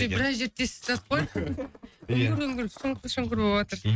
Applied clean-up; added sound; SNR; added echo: neural mask model RNNoise.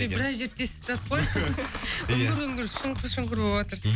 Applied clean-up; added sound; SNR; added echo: none; Cutlery, silverware; 16 dB; none.